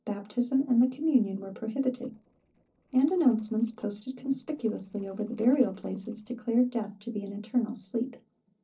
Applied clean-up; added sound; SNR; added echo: neural separator model SepFormer DNS4.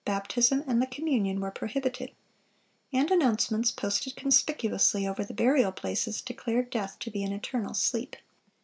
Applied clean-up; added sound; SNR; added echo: none; none; none; none.